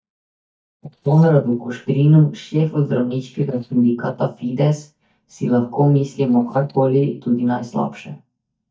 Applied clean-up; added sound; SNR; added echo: neural mask model DeepFilterNet 3.